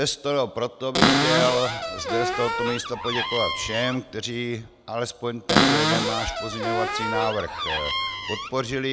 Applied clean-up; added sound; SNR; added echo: none; Cupboard open or close; -3 dB; none.